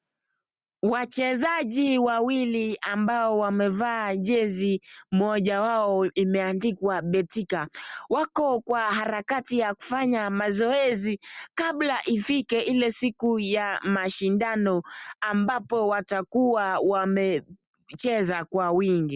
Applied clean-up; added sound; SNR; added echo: none; none; none; none.